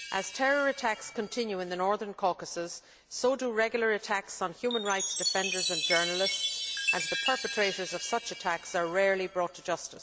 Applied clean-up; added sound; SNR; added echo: none; Chime; 6 dB; none.